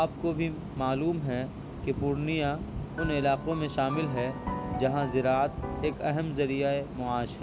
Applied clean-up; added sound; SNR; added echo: none; Piano; 9 dB; none.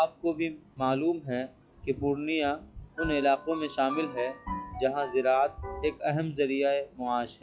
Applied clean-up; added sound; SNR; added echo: classical method log-MMSE.